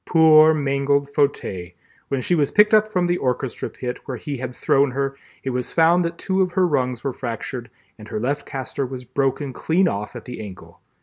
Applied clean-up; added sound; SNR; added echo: none; none; none; none.